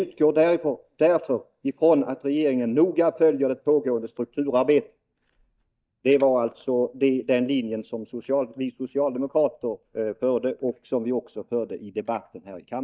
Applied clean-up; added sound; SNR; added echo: neural mask model DeepFilterNet 3.